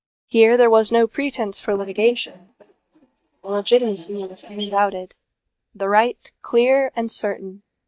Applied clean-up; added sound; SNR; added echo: neural mask model DeepFilterNet 3.